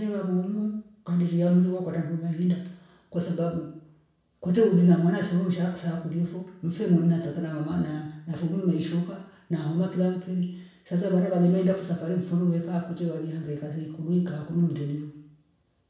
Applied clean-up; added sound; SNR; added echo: none; none; none; reverberation time 0.6 s.